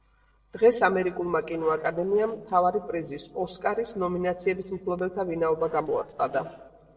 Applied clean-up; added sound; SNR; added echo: neural separator model SepFormer DNS4.